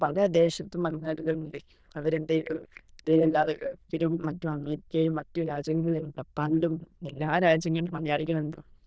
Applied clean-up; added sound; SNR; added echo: neural diffusion model UNIVERSE++.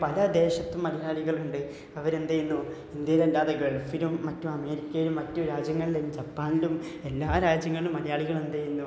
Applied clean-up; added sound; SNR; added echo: none; none; none; none.